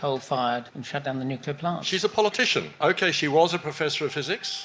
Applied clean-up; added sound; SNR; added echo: none; none; none; none.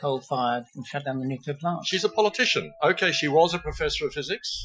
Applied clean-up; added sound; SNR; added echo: classical method Wiener filter.